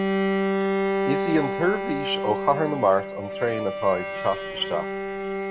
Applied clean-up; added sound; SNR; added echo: none; Bowed string instrument; 0 dB; none.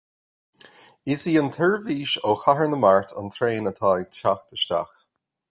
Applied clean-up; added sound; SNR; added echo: none; none; none; none.